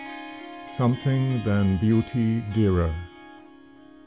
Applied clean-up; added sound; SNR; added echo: none; Harp; 16 dB; none.